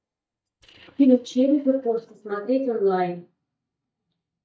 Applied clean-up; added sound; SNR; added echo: neural mask model DeepFilterNet 3.